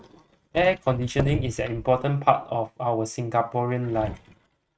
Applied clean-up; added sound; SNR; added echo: neural mask model RNNoise.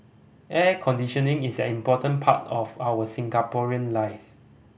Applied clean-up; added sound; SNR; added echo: none; none; none; none.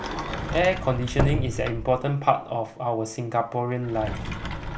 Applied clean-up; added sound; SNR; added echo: none; Sliding door; 5 dB; none.